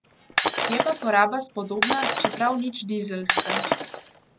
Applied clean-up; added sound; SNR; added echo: none; Shatter; -2 dB; none.